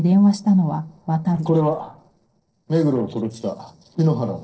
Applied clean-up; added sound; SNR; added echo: neural separator model SepFormer DNS4.